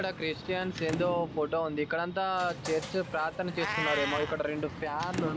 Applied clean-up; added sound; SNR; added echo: none; Meow + Sliding door / Slam; 7 dB; none.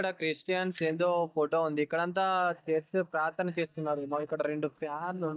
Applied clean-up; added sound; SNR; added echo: neural mask model DeepFilterNet 3.